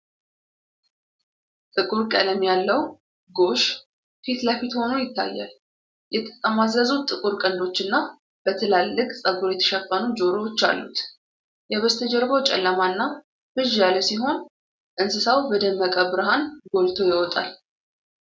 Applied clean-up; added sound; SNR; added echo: none; none; none; none.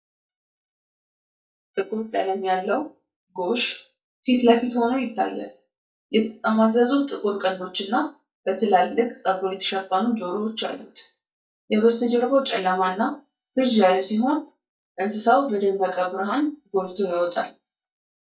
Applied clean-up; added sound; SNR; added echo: neural mask model DeepFilterNet 3.